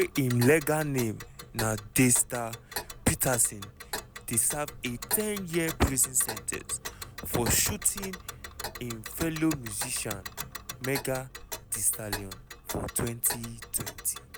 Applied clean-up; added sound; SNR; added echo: none; Tick; 10 dB; none.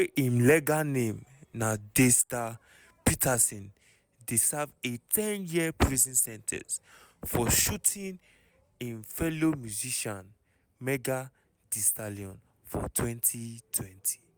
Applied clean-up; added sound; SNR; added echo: none; none; none; none.